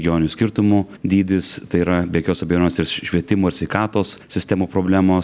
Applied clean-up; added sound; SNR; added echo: none; none; none; none.